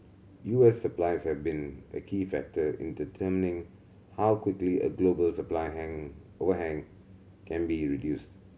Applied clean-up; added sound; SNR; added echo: none; none; none; none.